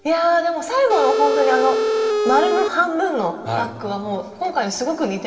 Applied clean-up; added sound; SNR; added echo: none; Telephone; -1 dB; reverberation time 2.4 s.